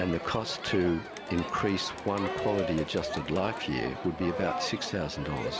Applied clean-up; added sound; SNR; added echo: none; Crowd; 6 dB; none.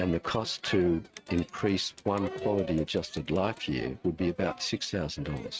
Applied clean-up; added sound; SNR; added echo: neural mask model RNNoise.